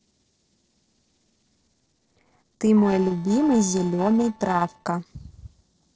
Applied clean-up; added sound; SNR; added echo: neural separator model SepFormer DNS4.